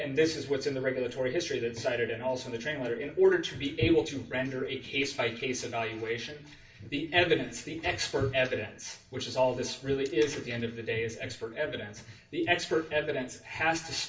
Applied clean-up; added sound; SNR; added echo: none; none; none; reverberation time 0.3 s.